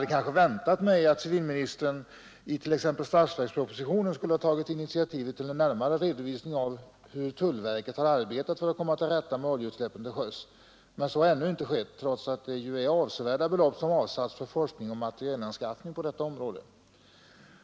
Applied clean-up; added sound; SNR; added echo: none; none; none; none.